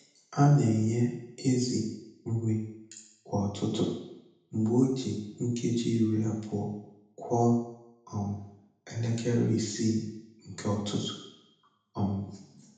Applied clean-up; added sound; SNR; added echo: none; none; none; reverberation time 0.8 s.